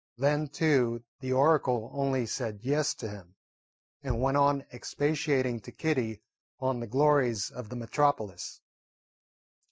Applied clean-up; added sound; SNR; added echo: neural mask model DeepFilterNet 3.